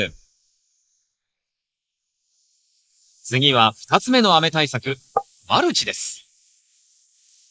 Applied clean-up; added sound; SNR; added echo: neural mask model Resemble Enhance denoiser.